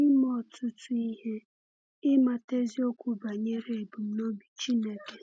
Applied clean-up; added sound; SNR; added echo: none; none; none; none.